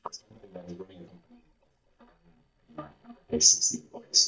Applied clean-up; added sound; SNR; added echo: neural mask model DeepFilterNet 3.